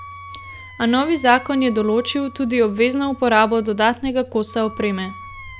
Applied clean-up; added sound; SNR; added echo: none; Wind instrument, woodwind instrument; 19 dB; none.